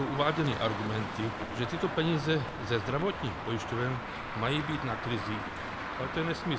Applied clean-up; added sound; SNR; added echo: none; Traffic noise, roadway noise; 5 dB; none.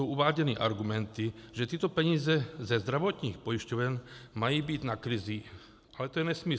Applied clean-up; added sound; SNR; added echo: none; none; none; none.